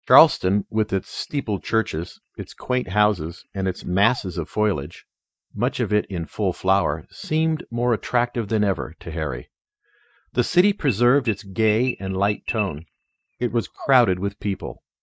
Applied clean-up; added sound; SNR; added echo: neural mask model DeepFilterNet 3.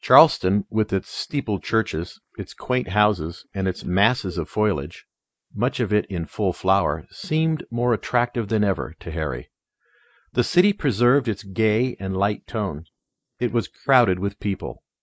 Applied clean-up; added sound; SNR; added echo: neural mask model Resemble Enhance denoiser.